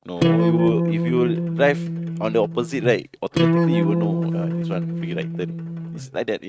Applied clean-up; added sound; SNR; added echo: neural mask model RNNoise.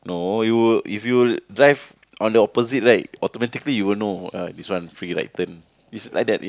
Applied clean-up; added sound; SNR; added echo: none; none; none; none.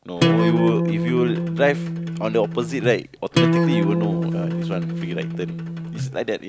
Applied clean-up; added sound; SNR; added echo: none; Acoustic guitar; -3 dB; none.